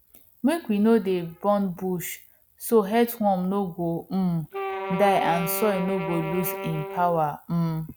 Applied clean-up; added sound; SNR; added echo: none; Wind instrument, woodwind instrument; 8 dB; none.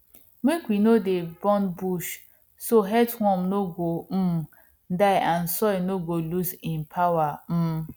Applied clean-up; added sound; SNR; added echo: none; none; none; none.